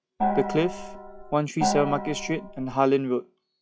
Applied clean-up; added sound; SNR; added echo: classical method log-MMSE.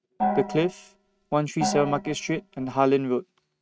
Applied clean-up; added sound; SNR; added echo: neural mask model RNNoise.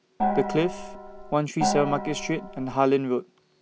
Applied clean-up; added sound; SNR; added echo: none; Gong; 3 dB; none.